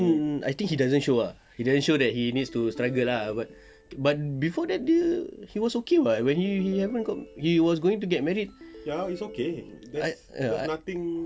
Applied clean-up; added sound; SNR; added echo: none; Ringtone; 19 dB; none.